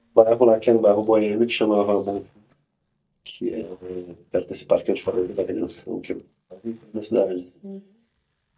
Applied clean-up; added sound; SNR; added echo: neural mask model DeepFilterNet 3.